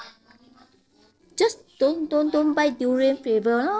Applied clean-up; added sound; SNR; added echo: neural separator model SepFormer DNS4.